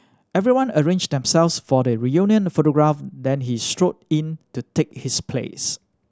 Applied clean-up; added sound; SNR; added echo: none; none; none; none.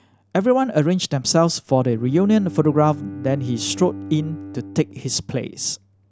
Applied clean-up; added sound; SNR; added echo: none; Bowed string instrument; 16 dB; none.